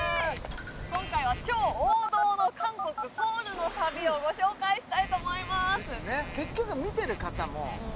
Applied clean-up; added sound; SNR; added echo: none; Telephone; 9 dB; none.